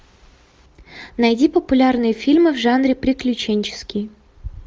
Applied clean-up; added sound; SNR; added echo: none; none; none; none.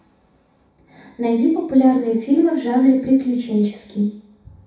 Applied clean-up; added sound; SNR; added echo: none; none; none; reverberation time 0.7 s.